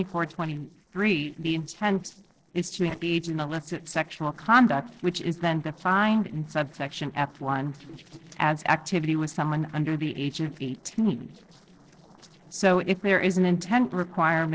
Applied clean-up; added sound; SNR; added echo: neural separator model SepFormer DNS4.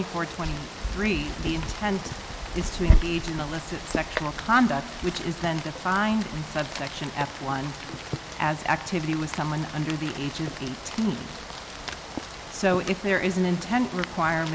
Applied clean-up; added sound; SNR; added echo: none; Rain; 3 dB; none.